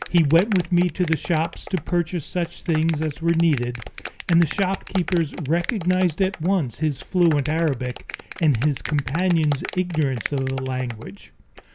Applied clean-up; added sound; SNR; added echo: none; Clapping; 14 dB; none.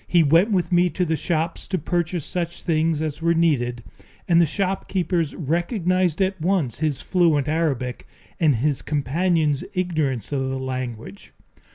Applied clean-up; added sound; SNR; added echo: none; none; none; none.